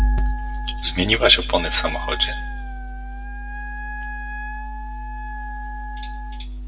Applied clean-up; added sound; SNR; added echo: none; Wind instrument, woodwind instrument; 12 dB; reverberation time 0.5 s.